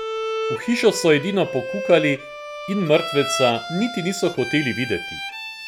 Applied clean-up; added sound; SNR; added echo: none; Bowed string instrument; 7 dB; none.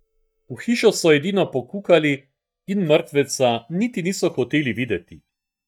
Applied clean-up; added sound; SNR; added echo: neural mask model DeepFilterNet 3.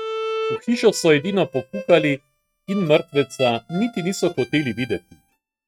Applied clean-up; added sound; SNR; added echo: neural mask model RNNoise.